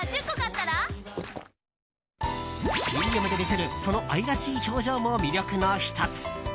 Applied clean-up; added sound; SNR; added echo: none; none; none; none.